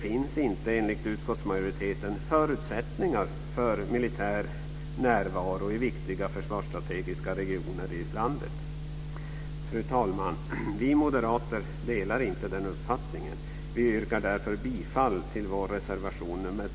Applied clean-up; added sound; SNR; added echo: none; none; none; none.